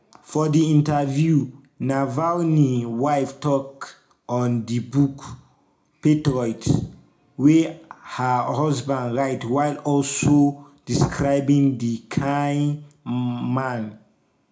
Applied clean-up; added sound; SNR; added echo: none; none; none; reverberation time 0.3 s.